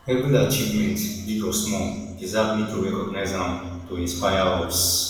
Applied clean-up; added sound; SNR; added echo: none; none; none; reverberation time 1.1 s.